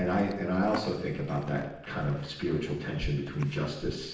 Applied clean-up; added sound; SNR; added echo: none; Livestock, farm animals, working animals; 11 dB; reverberation time 0.9 s.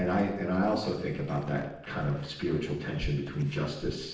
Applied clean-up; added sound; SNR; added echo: neural separator model SepFormer DNS4.